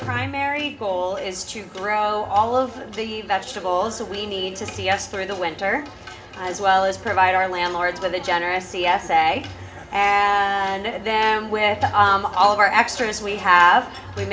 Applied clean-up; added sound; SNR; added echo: none; none; none; reverberation time 1.7 s.